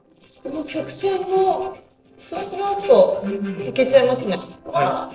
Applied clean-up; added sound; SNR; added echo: neural separator model SepFormer DNS4.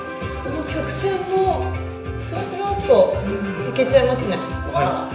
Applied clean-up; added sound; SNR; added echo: none; Snare drum; 19 dB; reverberation time 0.9 s.